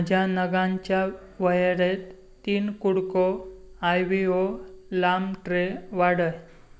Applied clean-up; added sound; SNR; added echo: none; none; none; none.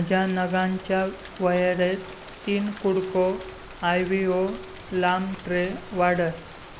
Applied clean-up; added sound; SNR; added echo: none; Rain; 17 dB; none.